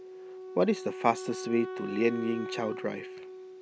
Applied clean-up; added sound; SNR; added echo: none; Wind instrument, woodwind instrument; 9 dB; none.